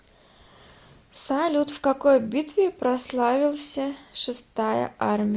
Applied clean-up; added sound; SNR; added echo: none; none; none; none.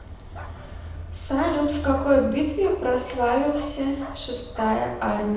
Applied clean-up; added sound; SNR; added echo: none; Bark; 12 dB; reverberation time 0.8 s.